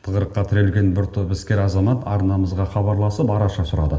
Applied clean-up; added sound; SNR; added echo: none; none; none; reverberation time 1.9 s.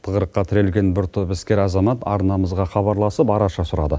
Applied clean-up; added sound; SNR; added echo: none; none; none; none.